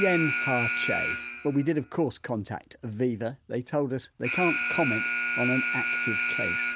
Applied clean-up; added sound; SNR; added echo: none; Alarm; 1 dB; none.